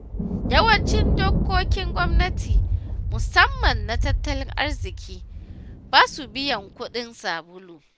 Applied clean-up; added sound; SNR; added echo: none; Thunder; -1 dB; none.